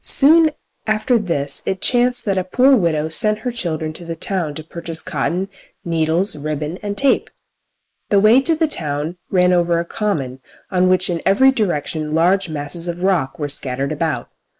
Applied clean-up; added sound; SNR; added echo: neural mask model Resemble Enhance denoiser.